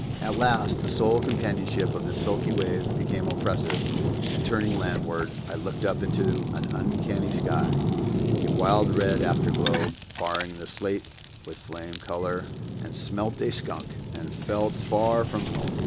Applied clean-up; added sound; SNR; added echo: none; Fire; -1 dB; none.